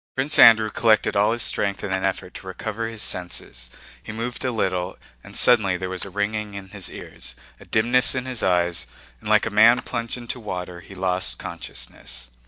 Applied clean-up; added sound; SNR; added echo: neural mask model DeepFilterNet 3.